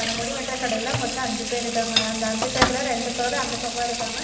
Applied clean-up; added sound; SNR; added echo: none; Sink (filling or washing) / Water tap, faucet; 1 dB; reverberation time 1.2 s.